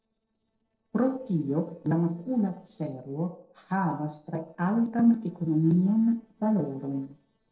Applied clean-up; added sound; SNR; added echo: neural separator model SepFormer DNS4.